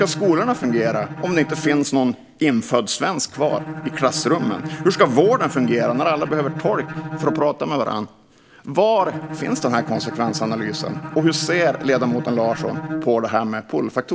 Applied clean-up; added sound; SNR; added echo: none; Bowed string instrument; 10 dB; none.